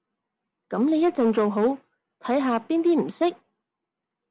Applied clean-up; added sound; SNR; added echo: none; none; none; none.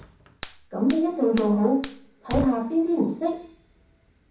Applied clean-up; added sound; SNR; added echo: none; Fire; 14 dB; reverberation time 0.7 s.